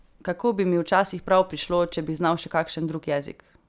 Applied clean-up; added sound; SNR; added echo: none; none; none; none.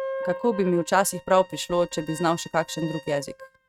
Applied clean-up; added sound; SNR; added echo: neural mask model RNNoise.